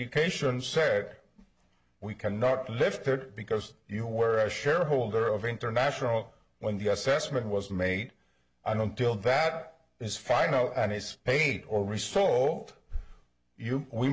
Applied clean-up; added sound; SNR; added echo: none; none; none; none.